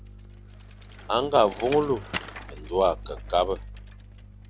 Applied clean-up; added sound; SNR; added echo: none; Bicycle; 15 dB; none.